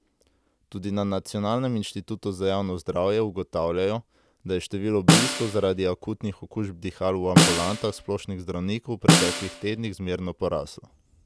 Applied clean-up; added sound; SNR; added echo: none; Snare drum; -3 dB; none.